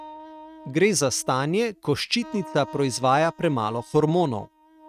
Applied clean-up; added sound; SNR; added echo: neural mask model RNNoise.